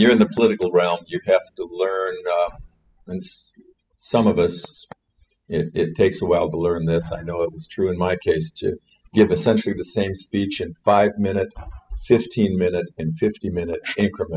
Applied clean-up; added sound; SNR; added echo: classical method spectral subtraction.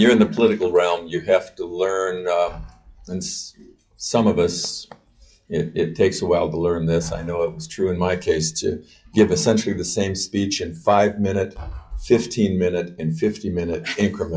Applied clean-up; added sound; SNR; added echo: classical method log-MMSE.